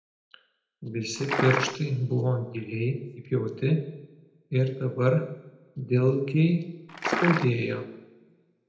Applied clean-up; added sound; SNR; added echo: none; Liquid; 1 dB; reverberation time 0.7 s.